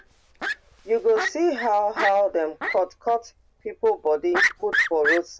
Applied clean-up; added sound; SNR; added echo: none; Fowl; 5 dB; none.